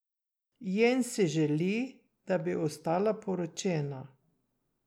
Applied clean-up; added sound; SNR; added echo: none; none; none; none.